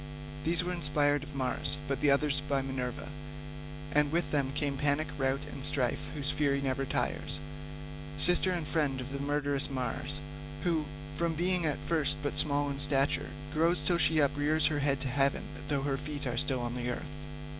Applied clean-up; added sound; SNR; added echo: none; Buzz; 8 dB; none.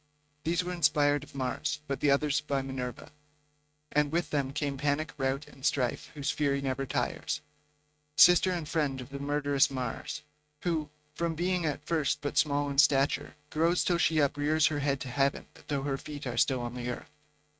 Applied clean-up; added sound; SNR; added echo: neural mask model RNNoise.